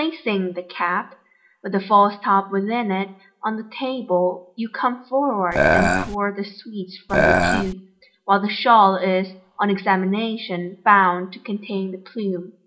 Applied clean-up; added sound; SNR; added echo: none; Burping, eructation; -4 dB; reverberation time 0.4 s.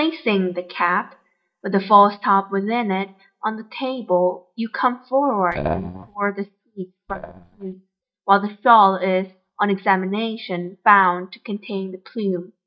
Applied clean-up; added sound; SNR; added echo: neural mask model DeepFilterNet 3.